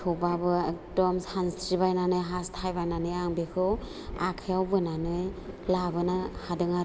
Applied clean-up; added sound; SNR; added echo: none; Waves, surf; 16 dB; none.